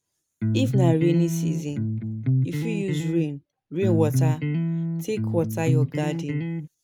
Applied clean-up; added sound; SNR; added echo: none; Electric guitar; -3 dB; none.